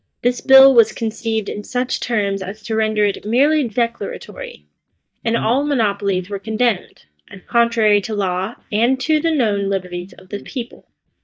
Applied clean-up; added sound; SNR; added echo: neural mask model DeepFilterNet 3.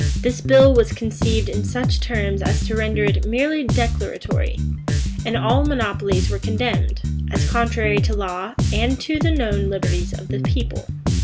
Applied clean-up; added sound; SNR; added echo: none; Bass guitar; -1 dB; none.